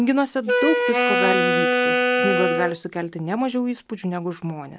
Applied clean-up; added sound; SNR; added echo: none; Wind instrument, woodwind instrument; -3 dB; none.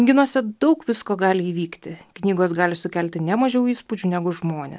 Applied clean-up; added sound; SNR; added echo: none; none; none; none.